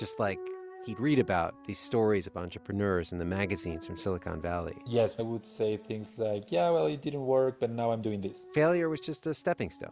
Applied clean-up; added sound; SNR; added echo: none; none; none; none.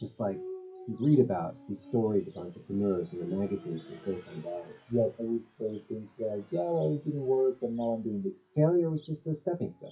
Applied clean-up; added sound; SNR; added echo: classical method WPE with log-MMSE.